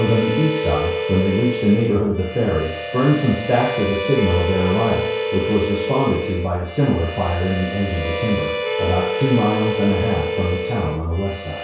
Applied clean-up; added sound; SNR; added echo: none; Harmonica; 4 dB; reverberation time 0.6 s.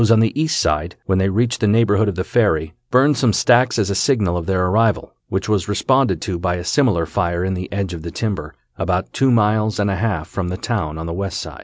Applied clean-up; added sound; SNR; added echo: none; none; none; none.